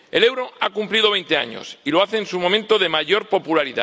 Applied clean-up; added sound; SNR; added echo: none; none; none; none.